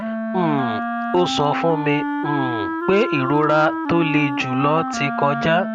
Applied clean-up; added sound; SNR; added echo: none; Wind instrument, woodwind instrument; 4 dB; none.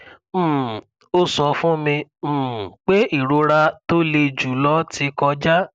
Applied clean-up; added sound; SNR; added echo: none; none; none; none.